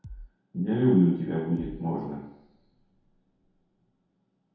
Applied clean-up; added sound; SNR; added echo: none; Bass drum; 15 dB; reverberation time 0.8 s.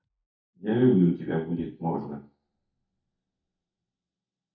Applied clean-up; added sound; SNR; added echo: neural mask model DeepFilterNet 3.